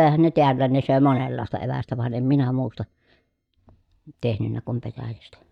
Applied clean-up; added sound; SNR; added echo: neural mask model DeepFilterNet 3.